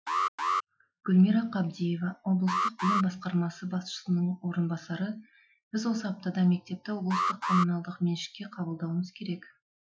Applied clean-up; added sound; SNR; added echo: classical method Wiener filter.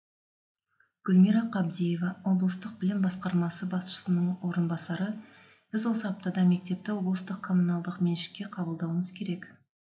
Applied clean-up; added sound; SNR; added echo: none; none; none; none.